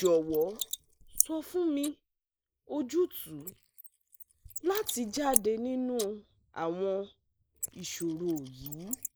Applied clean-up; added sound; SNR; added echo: neural mask model Resemble Enhance denoiser.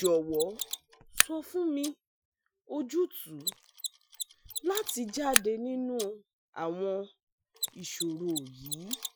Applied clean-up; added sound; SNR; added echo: classical method Wiener filter.